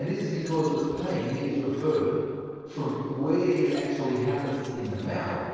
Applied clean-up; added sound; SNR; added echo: neural separator model SepFormer DNS4.